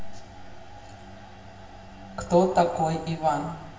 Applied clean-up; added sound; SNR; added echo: none; none; none; reverberation time 1.2 s.